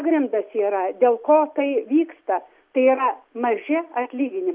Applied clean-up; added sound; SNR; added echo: none; none; none; none.